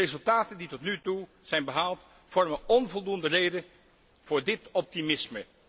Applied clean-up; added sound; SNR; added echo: none; none; none; none.